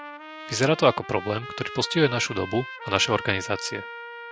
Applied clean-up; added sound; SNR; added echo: none; Trumpet; 12 dB; none.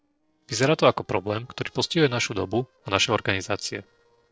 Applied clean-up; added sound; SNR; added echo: neural separator model SepFormer DNS4.